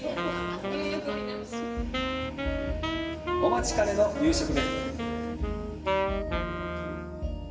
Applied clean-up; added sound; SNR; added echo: none; Wind instrument, woodwind instrument; 2 dB; reverberation time 2.5 s.